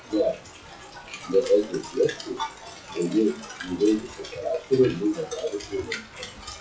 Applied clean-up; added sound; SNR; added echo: classical method WPE with log-MMSE.